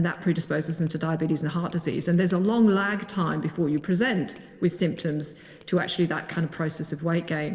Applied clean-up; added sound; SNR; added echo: neural separator model SepFormer DNS4.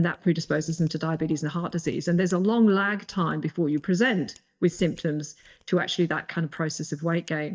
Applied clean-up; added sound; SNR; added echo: neural mask model DeepFilterNet 3.